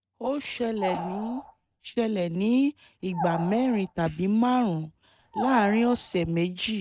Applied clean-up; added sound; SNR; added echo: neural mask model RNNoise.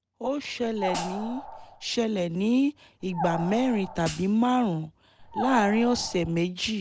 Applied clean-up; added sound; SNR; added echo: none; Animal + Hi-hat; 9 dB; none.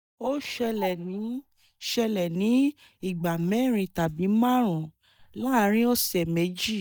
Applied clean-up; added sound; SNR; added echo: neural mask model DeepFilterNet 3.